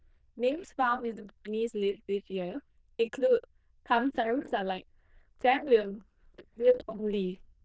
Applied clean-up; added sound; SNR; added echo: neural diffusion model UNIVERSE++.